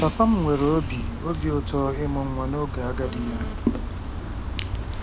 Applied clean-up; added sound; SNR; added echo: none; Fire; 3 dB; none.